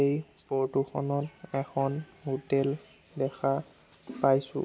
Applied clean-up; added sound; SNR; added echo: none; none; none; none.